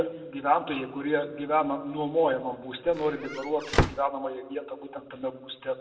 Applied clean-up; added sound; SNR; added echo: none; Squeak / Slam / Wood; 0 dB; reverberation time 1.0 s.